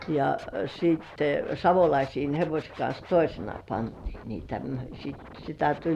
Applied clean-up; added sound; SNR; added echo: none; Scratching (performance technique); 19 dB; none.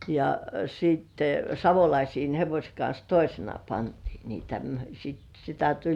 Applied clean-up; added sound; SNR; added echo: none; none; none; none.